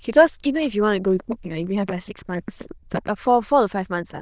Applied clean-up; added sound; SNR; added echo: neural diffusion model UNIVERSE++.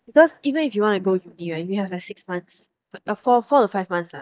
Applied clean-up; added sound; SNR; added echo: neural mask model DeepFilterNet 3.